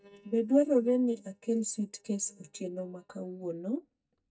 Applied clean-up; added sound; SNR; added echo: neural mask model DeepFilterNet 3.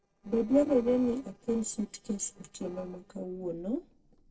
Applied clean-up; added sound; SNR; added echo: neural separator model SepFormer DNS4.